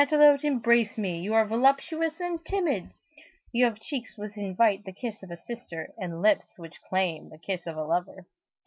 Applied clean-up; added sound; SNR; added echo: none; none; none; none.